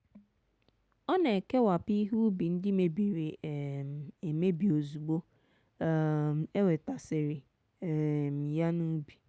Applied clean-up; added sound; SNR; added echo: none; none; none; none.